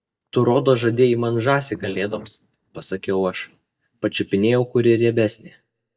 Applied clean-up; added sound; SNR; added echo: neural mask model DeepFilterNet 3.